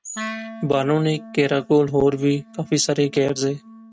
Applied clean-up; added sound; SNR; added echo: neural mask model RNNoise.